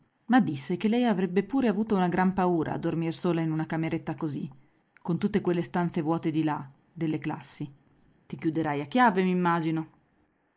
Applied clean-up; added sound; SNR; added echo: neural mask model Resemble Enhance denoiser.